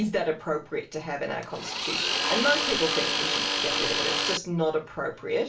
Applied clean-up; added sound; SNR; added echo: none; Tools; -2 dB; reverberation time 0.2 s.